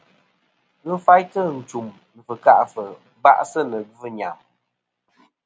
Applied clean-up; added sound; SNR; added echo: none; none; none; none.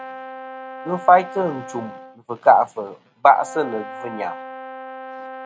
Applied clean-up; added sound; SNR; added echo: none; Brass instrument; 14 dB; none.